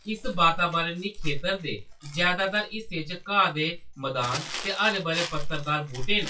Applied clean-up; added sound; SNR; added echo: classical method WPE with log-MMSE.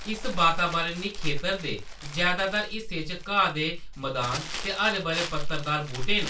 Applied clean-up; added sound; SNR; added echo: none; Crumpling, crinkling; 15 dB; reverberation time 0.2 s.